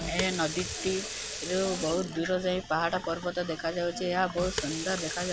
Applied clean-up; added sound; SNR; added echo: none; Sink (filling or washing) / Water tap, faucet; 8 dB; none.